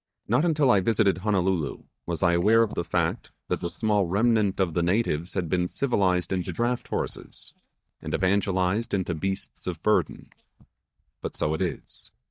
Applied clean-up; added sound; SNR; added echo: neural mask model DeepFilterNet 3.